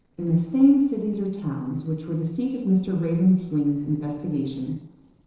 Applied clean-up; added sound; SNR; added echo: neural separator model SepFormer DNS4.